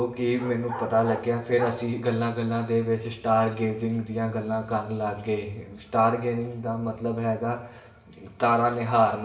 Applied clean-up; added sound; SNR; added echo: none; Bark; 13 dB; reverberation time 0.9 s.